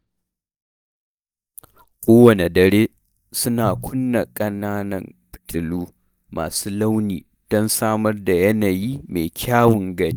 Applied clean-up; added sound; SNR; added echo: neural mask model DeepFilterNet 3.